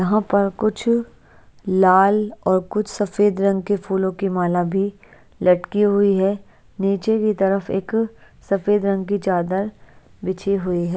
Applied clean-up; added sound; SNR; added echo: none; none; none; none.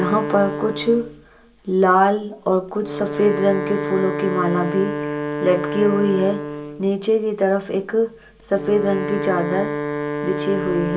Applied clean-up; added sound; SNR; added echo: none; Wind instrument, woodwind instrument; 6 dB; reverberation time 0.2 s.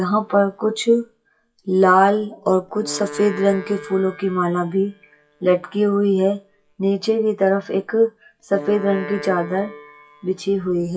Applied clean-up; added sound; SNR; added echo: classical method WPE with log-MMSE.